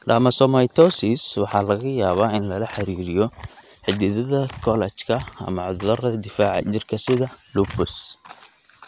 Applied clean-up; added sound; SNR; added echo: none; none; none; none.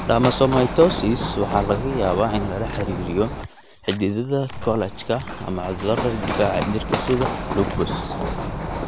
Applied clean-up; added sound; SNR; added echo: none; Run; 5 dB; none.